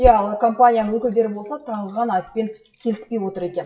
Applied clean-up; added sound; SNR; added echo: classical method WPE with log-MMSE.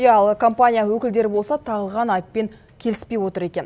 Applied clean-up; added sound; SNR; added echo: none; none; none; none.